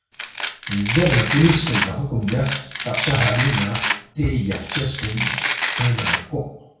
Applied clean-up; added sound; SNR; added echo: none; Domestic sounds, home sounds; 2 dB; reverberation time 0.6 s.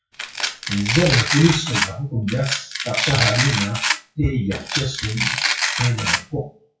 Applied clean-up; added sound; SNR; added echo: classical method WPE with log-MMSE.